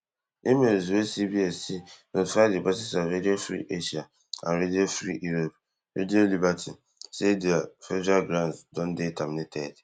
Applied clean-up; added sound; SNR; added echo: none; none; none; none.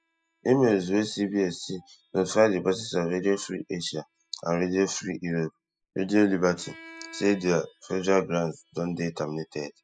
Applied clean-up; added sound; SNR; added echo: classical method spectral subtraction.